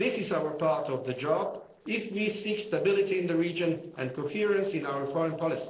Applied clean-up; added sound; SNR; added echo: neural separator model SepFormer DNS4.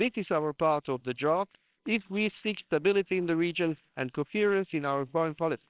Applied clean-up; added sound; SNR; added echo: neural separator model SepFormer WHAMR!.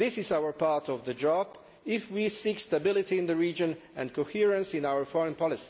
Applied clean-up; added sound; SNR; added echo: none; none; none; none.